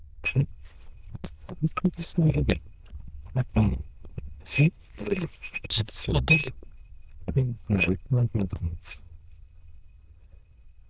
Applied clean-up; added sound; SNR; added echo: neural diffusion model UNIVERSE++.